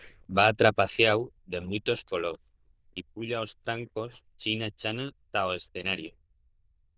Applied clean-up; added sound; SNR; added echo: neural diffusion model UNIVERSE++.